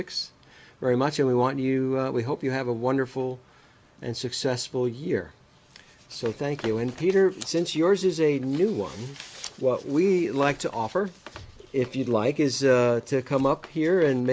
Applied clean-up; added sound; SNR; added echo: none; none; none; none.